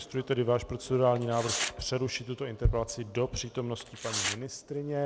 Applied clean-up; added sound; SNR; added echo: none; Bass drum + Tearing; 5 dB; none.